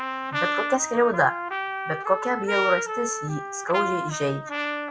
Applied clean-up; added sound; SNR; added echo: none; Trumpet; 3 dB; none.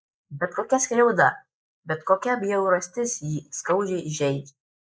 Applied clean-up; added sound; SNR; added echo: neural mask model Resemble Enhance denoiser.